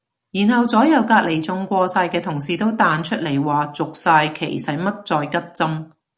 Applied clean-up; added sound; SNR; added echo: none; none; none; none.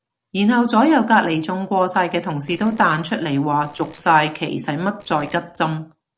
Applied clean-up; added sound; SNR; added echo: neural separator model SepFormer DNS4.